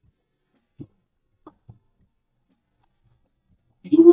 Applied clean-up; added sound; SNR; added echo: neural mask model DeepFilterNet 3.